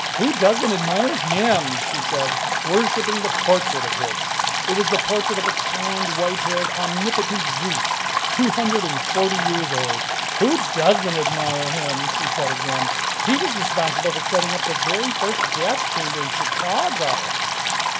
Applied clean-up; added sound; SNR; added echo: none; Stream; -2 dB; none.